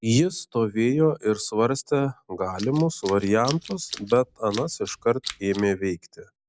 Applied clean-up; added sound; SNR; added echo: none; Tools; 15 dB; none.